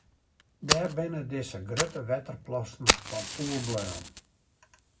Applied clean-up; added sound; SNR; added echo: none; Fire; -1 dB; reverberation time 0.3 s.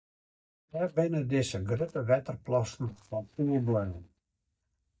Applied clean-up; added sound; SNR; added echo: neural mask model DeepFilterNet 3.